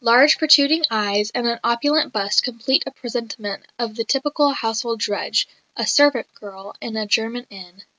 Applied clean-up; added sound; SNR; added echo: none; none; none; none.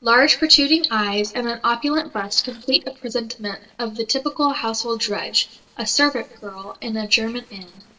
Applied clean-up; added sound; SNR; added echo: neural separator model SepFormer DNS4.